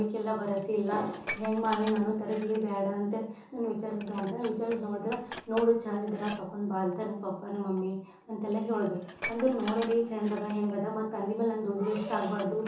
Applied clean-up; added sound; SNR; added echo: none; Dishes, pots, and pans; 15 dB; reverberation time 0.7 s.